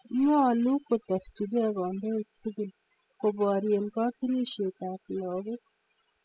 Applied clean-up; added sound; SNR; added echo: classical method spectral subtraction.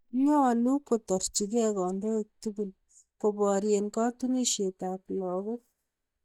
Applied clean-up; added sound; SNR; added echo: neural mask model DeepFilterNet 3.